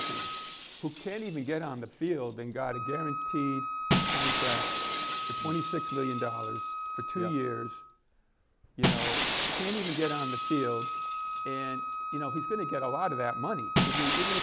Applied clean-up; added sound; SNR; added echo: none; Shatter + Wind instrument, woodwind instrument; -4 dB; none.